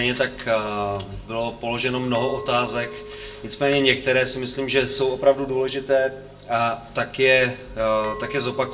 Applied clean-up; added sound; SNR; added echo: none; Glass; 18 dB; reverberation time 0.2 s.